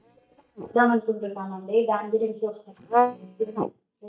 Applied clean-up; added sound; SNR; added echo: neural mask model DeepFilterNet 3.